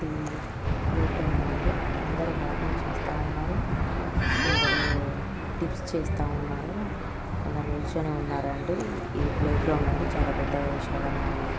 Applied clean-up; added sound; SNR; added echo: none; Engine / Aircraft + Squeak; -5 dB; none.